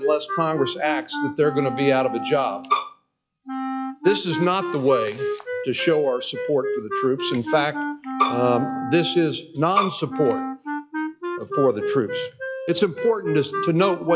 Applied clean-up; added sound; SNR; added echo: classical method log-MMSE.